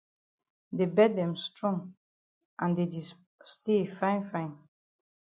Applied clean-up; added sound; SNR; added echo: none; none; none; none.